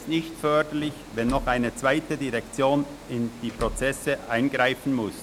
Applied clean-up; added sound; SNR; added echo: none; Door / Car + Water; 15 dB; none.